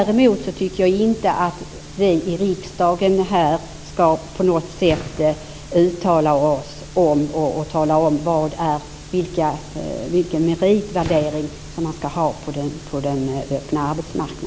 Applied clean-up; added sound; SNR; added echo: none; Fireworks; 17 dB; none.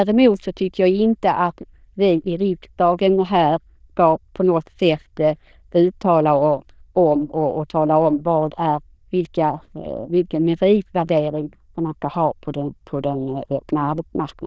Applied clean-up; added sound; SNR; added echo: neural diffusion model UNIVERSE++.